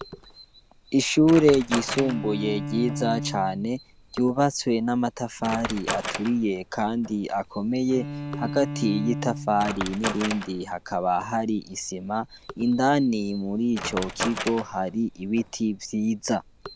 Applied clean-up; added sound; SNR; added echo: none; Bowed string instrument + Wood; 10 dB; none.